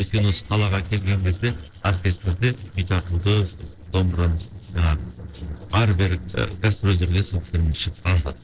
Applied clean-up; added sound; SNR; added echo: neural separator model SepFormer DNS4.